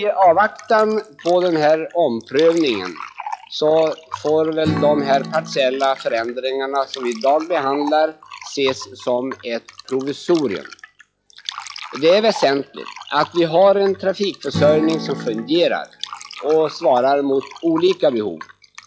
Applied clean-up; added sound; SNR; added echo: classical method log-MMSE.